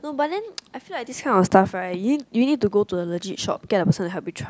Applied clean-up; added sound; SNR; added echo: none; none; none; none.